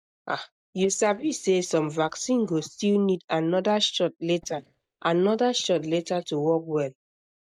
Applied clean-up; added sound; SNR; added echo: neural mask model DeepFilterNet 3.